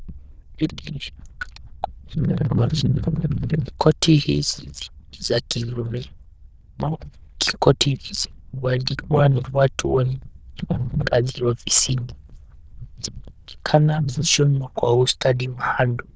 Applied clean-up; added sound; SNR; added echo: neural diffusion model UNIVERSE++.